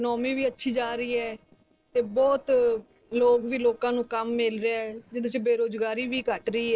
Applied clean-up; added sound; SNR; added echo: neural separator model SepFormer DNS4.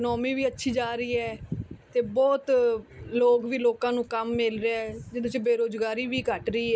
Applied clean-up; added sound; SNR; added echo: none; none; none; none.